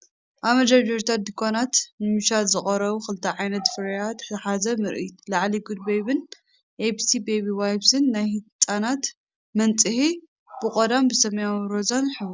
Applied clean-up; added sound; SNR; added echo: none; none; none; none.